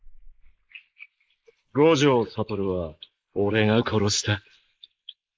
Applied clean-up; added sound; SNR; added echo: neural mask model Resemble Enhance denoiser.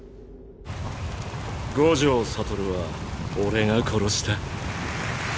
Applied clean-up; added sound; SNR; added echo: none; none; none; none.